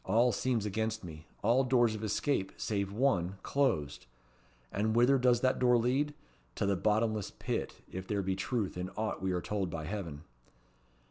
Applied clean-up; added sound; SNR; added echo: none; none; none; none.